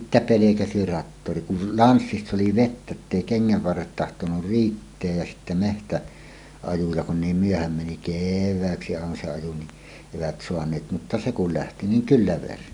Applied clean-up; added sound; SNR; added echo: none; none; none; none.